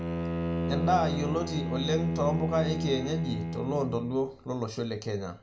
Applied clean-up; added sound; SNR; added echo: none; Bowed string instrument; 2 dB; reverberation time 0.4 s.